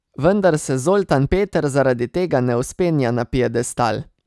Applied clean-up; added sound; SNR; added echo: none; none; none; none.